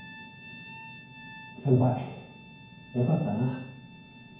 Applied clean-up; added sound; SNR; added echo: none; Bowed string instrument; 19 dB; reverberation time 0.9 s.